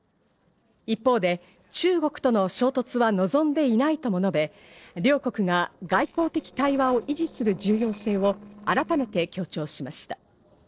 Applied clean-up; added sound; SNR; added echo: neural separator model SepFormer DNS4.